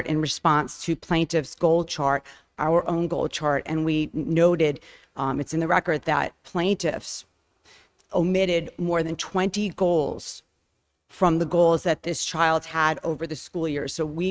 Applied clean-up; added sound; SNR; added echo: neural mask model RNNoise.